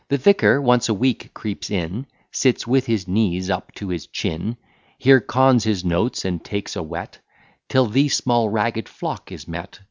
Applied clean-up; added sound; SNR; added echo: none; none; none; none.